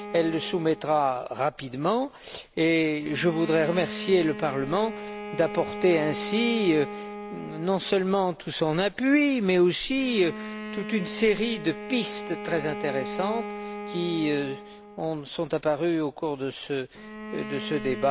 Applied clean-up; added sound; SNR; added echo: none; Bowed string instrument; 11 dB; none.